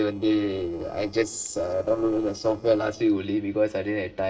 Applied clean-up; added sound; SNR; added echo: neural separator model SepFormer DNS4.